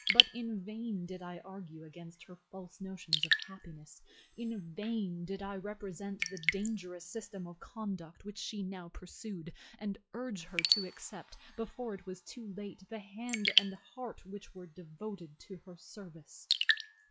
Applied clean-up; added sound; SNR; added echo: classical method log-MMSE.